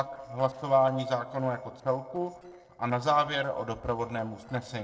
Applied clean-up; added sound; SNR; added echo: neural separator model SepFormer DNS4.